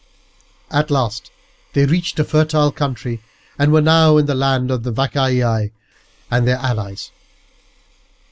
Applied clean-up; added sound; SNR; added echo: neural mask model Resemble Enhance denoiser.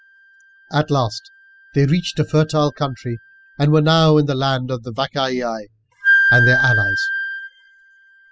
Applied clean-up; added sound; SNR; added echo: classical method spectral subtraction.